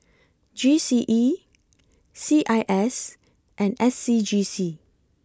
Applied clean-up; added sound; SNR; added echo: none; none; none; none.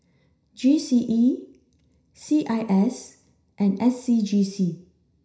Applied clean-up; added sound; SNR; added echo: none; none; none; reverberation time 0.5 s.